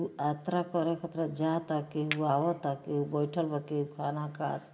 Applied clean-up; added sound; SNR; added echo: none; Chink, clink; 1 dB; reverberation time 2.3 s.